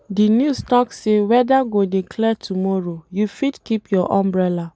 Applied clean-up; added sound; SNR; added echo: none; none; none; none.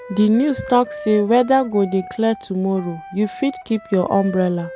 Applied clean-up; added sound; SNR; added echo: none; Wind instrument, woodwind instrument; 16 dB; none.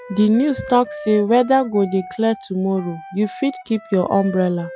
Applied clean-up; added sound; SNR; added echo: classical method Wiener filter.